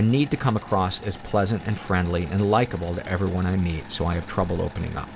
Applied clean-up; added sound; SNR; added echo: none; Engine / Mechanisms; 17 dB; none.